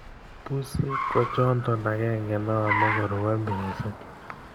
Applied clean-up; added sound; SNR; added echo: none; Car; 5 dB; none.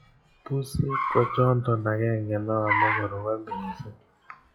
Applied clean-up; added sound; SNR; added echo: classical method log-MMSE.